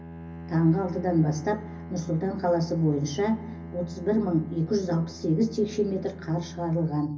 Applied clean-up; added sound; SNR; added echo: none; Bowed string instrument; 13 dB; reverberation time 0.4 s.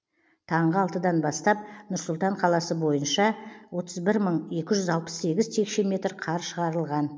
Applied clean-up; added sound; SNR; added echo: none; none; none; none.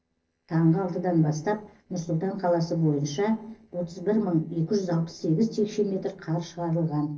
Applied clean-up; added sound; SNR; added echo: neural separator model SepFormer DNS4.